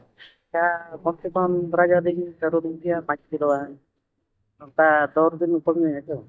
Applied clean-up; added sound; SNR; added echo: neural mask model DeepFilterNet 3.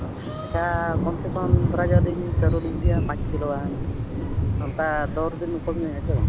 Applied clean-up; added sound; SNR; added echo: none; Dog + Thunder; -5 dB; none.